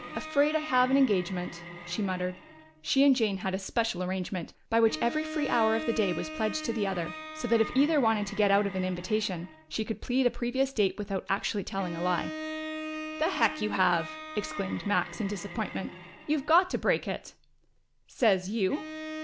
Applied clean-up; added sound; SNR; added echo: none; Bowed string instrument; 12 dB; none.